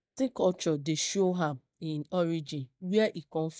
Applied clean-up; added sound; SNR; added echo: neural mask model DeepFilterNet 3.